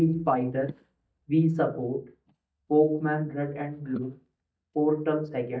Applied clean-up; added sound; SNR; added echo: neural mask model DeepFilterNet 3.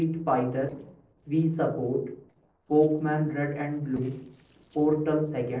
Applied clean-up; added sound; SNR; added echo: neural separator model SepFormer DNS4.